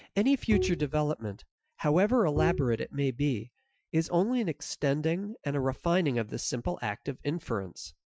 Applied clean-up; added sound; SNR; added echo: classical method Wiener filter.